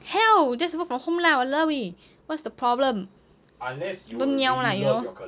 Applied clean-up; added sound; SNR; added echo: none; none; none; none.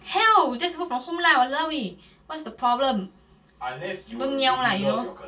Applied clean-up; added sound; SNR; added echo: none; none; none; reverberation time 0.2 s.